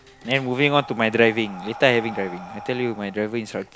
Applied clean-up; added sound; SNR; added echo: none; Breathing; 17 dB; none.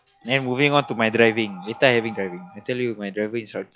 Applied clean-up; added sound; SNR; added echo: classical method log-MMSE.